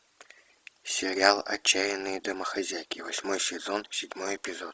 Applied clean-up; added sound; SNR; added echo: none; none; none; none.